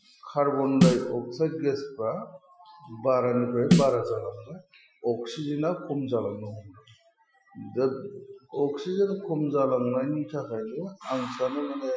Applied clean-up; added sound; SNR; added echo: classical method Wiener filter.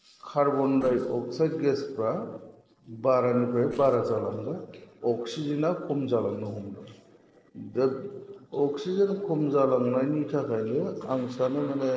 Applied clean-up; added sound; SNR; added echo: neural separator model SepFormer DNS4.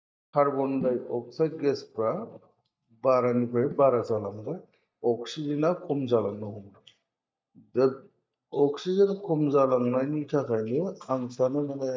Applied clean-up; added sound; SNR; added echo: neural mask model DeepFilterNet 3.